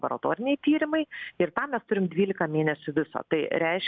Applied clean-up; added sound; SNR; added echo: none; none; none; none.